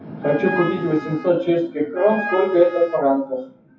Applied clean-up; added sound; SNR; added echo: classical method WPE with log-MMSE.